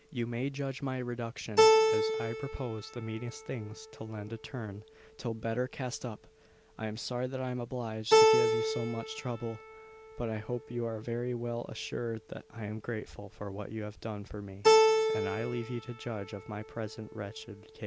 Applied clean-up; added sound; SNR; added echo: none; Keyboard (musical); -4 dB; none.